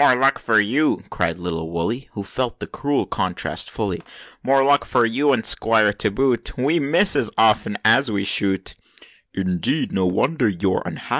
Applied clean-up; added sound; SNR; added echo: none; none; none; none.